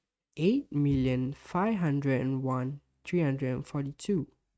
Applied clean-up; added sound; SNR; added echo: neural mask model RNNoise.